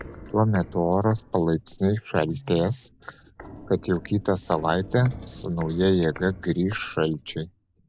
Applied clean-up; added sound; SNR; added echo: none; Walk, footsteps; 19 dB; none.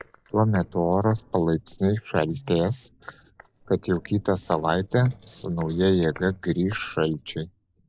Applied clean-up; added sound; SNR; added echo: neural separator model SepFormer DNS4.